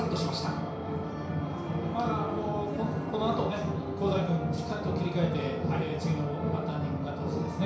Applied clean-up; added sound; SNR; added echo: none; none; none; reverberation time 0.6 s.